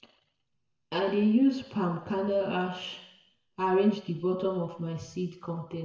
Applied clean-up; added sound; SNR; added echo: none; none; none; reverberation time 0.8 s.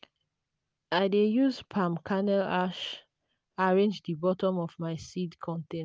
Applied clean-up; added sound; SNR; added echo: none; none; none; none.